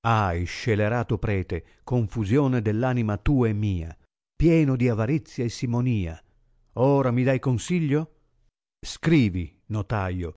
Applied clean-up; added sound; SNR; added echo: none; none; none; none.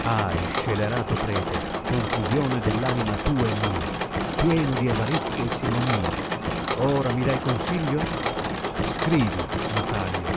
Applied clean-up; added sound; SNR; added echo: none; Mechanisms; 0 dB; none.